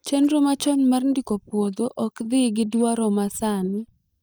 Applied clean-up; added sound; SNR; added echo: neural mask model DeepFilterNet 3.